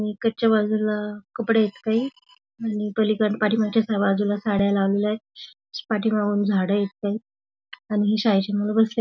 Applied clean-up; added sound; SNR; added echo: none; none; none; none.